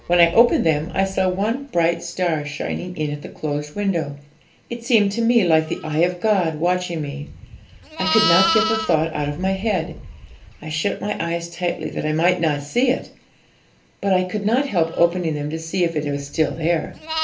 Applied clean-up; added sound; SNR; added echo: none; Livestock, farm animals, working animals; 11 dB; reverberation time 0.3 s.